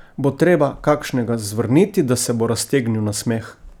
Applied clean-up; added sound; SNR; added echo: none; none; none; none.